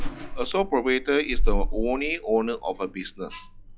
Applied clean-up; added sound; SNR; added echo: classical method log-MMSE.